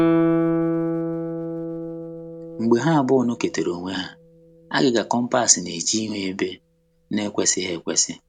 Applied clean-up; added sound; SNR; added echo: none; Guitar; 3 dB; none.